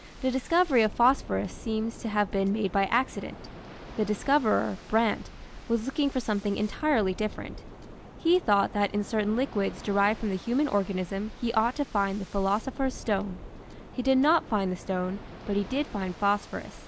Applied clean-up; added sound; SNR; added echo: none; Waves, surf; 16 dB; none.